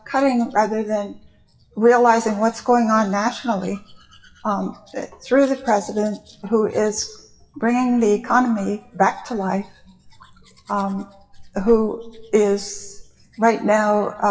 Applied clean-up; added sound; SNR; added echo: classical method WPE with log-MMSE.